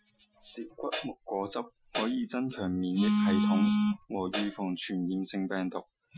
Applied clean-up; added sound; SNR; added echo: classical method Wiener filter.